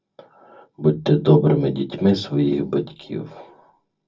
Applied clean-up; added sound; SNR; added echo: none; none; none; reverberation time 0.4 s.